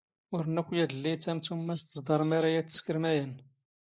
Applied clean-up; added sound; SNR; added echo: neural mask model Resemble Enhance denoiser.